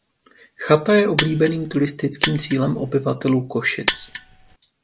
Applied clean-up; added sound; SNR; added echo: none; Mechanisms; 6 dB; none.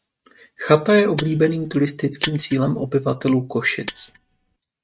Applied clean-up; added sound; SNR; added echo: neural mask model RNNoise.